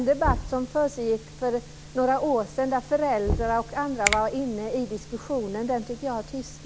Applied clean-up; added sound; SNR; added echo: none; Knock + Finger snapping; 7 dB; none.